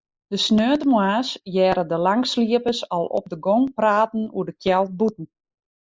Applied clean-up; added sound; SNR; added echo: neural mask model Resemble Enhance denoiser.